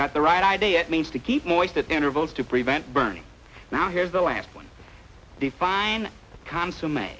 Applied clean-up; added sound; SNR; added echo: none; none; none; none.